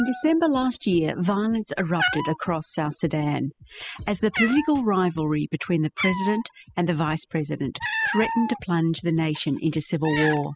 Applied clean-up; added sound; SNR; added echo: classical method spectral subtraction.